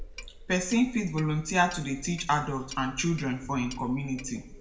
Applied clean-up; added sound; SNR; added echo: none; Clock; 15 dB; reverberation time 0.6 s.